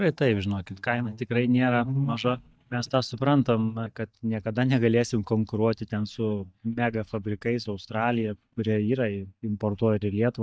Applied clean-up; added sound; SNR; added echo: neural mask model DeepFilterNet 3.